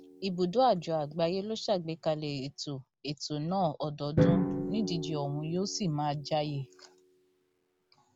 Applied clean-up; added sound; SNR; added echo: none; Drum; 4 dB; none.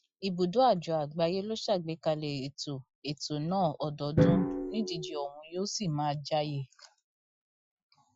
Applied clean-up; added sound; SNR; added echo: classical method Wiener filter.